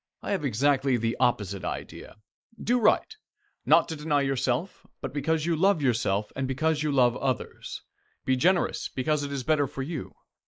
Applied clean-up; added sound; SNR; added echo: neural mask model Resemble Enhance denoiser.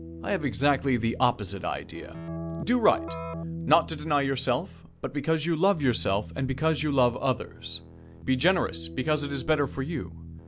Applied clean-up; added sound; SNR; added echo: none; Keyboard (musical); 12 dB; none.